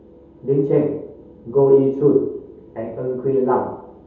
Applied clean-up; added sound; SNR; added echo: none; none; none; reverberation time 0.7 s.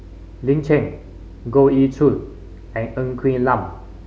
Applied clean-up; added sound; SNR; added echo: none; none; none; none.